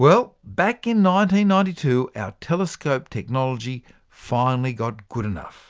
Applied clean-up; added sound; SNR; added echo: none; none; none; none.